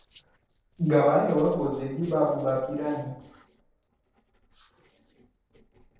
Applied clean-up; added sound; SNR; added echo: neural separator model SepFormer DNS4.